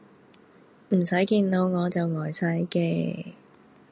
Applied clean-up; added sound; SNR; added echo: none; none; none; none.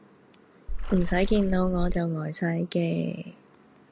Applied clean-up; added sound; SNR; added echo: none; Water / Splash, splatter; 0 dB; none.